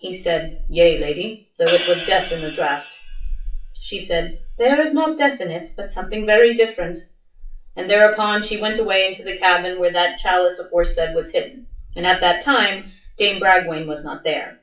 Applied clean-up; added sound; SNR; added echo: classical method WPE with log-MMSE.